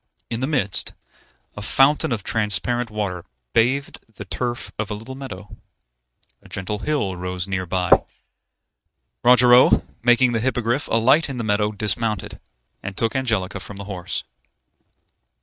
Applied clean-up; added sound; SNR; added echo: neural mask model RNNoise.